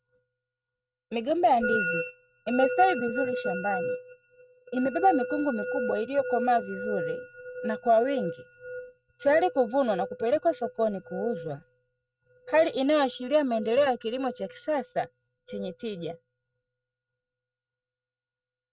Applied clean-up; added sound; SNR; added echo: neural mask model RNNoise.